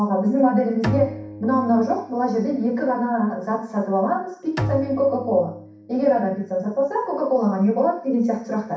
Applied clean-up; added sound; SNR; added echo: none; Bowed string instrument; 12 dB; reverberation time 0.6 s.